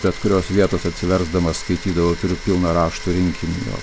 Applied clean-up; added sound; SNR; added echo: none; Domestic sounds, home sounds; 15 dB; none.